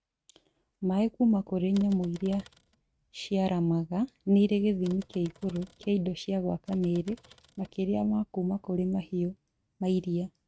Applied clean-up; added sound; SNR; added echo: neural mask model RNNoise.